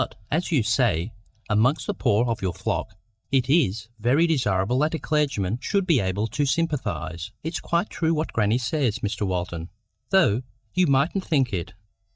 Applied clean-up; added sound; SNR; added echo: neural mask model DeepFilterNet 3.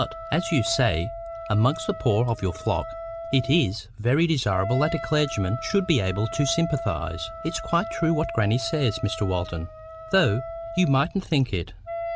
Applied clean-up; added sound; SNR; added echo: none; Wind instrument, woodwind instrument; 11 dB; none.